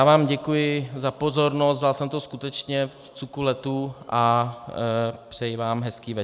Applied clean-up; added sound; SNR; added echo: none; none; none; none.